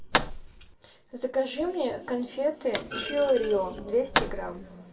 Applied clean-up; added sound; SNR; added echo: none; Thump, thud; 5 dB; reverberation time 1.5 s.